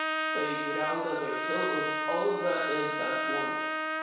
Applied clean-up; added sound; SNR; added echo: none; Trumpet; -1 dB; reverberation time 1.1 s.